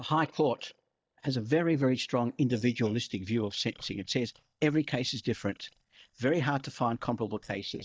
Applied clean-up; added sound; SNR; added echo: neural mask model DeepFilterNet 3.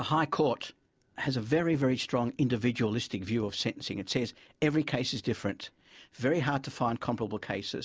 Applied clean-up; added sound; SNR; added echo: none; none; none; none.